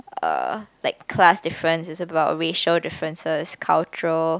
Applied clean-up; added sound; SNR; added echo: none; none; none; none.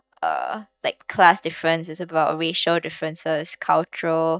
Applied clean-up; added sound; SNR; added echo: neural mask model DeepFilterNet 3.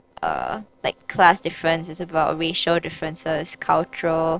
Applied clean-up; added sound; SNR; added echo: neural separator model SepFormer DNS4.